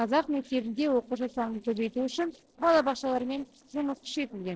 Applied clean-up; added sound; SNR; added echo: neural separator model SepFormer DNS4.